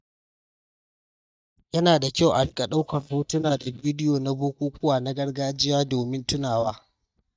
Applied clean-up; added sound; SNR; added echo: neural mask model DeepFilterNet 3.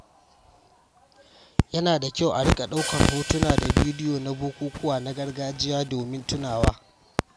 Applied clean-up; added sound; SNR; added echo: none; Hi-hat; 11 dB; none.